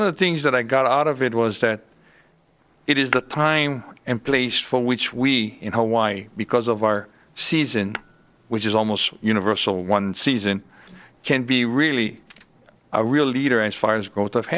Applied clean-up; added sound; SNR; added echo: neural separator model SepFormer DNS4.